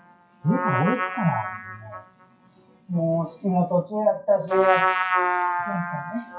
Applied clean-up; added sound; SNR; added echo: classical method WPE with log-MMSE.